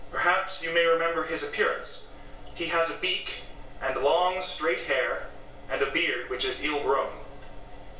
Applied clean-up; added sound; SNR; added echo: none; none; none; reverberation time 0.8 s.